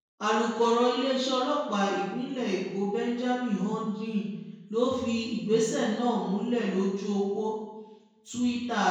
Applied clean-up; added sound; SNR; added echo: none; none; none; reverberation time 1.0 s.